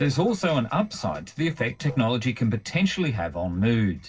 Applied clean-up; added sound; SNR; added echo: neural separator model SepFormer DNS4.